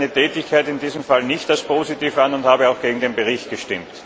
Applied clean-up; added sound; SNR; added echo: none; none; none; none.